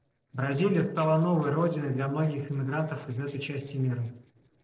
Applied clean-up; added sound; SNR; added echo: neural separator model SepFormer DNS4.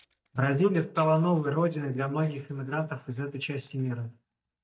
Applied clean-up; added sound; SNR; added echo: neural mask model DeepFilterNet 3.